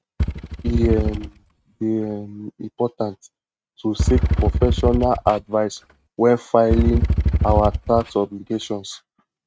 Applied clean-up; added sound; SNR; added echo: neural mask model RNNoise.